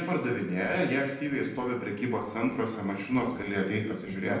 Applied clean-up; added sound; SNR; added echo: neural separator model SepFormer DNS4.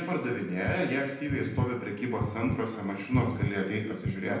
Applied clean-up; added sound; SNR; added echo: none; Bass guitar; 4 dB; reverberation time 0.9 s.